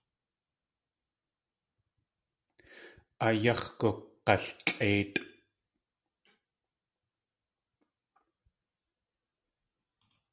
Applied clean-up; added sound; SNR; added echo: none; none; none; none.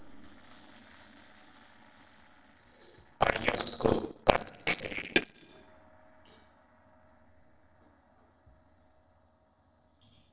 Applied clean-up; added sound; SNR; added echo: neural separator model SepFormer DNS4.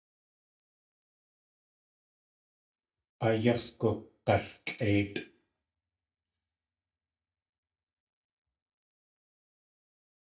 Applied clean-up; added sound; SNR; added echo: neural mask model DeepFilterNet 3.